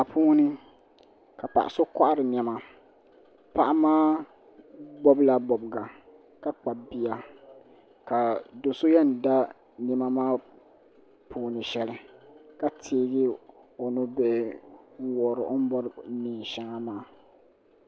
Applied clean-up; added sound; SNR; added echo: none; none; none; none.